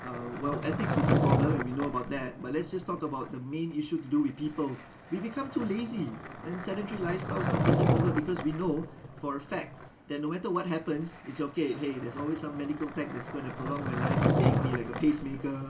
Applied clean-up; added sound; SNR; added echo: none; Skateboard; 0 dB; reverberation time 0.2 s.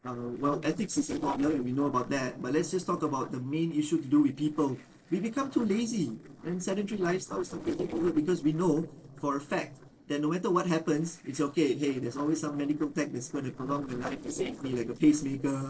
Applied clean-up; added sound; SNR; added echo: neural separator model SepFormer DNS4.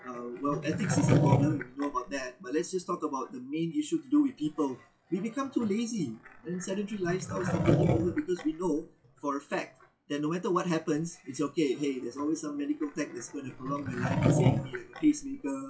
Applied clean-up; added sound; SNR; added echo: classical method WPE with log-MMSE.